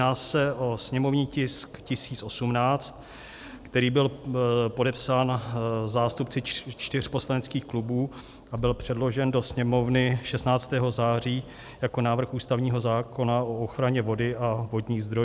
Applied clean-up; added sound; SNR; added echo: none; none; none; none.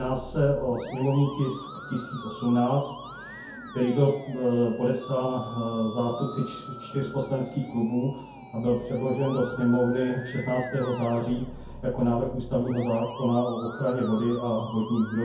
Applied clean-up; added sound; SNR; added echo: none; Musical instrument; 14 dB; reverberation time 0.6 s.